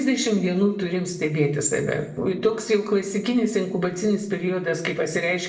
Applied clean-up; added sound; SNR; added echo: none; none; none; reverberation time 0.7 s.